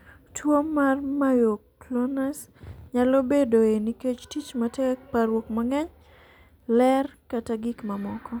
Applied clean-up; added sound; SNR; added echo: none; none; none; none.